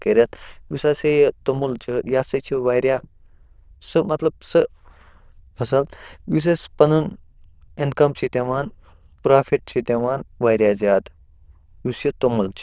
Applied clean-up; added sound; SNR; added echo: neural diffusion model UNIVERSE++.